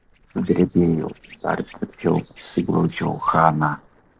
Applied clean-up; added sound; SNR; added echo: neural separator model SepFormer DNS4.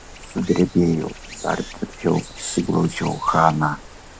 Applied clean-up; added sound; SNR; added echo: none; Stream; 16 dB; none.